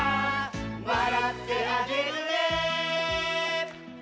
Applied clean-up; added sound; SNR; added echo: none; none; none; none.